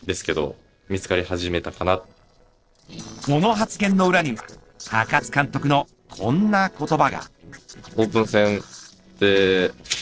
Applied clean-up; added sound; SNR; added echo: neural separator model SepFormer DNS4.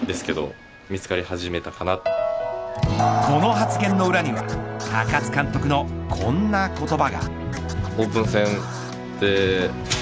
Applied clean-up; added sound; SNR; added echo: none; Scratching (performance technique) + Mallet percussion; 17 dB; none.